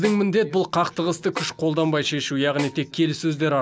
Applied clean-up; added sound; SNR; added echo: none; Snare drum; 17 dB; none.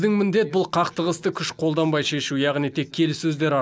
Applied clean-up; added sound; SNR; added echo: none; none; none; none.